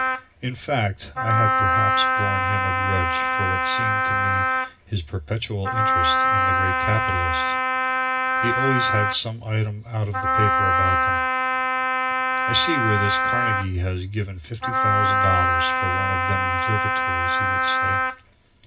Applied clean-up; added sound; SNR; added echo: none; Wind instrument, woodwind instrument; -5 dB; reverberation time 0.4 s.